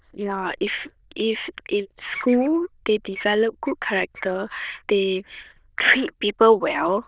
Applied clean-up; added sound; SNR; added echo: neural diffusion model UNIVERSE++.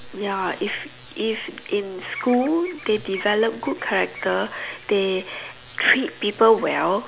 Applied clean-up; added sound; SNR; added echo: none; Bird vocalization, bird call, bird song; 18 dB; none.